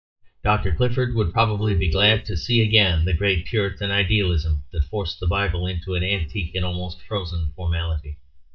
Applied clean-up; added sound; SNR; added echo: neural mask model DeepFilterNet 3.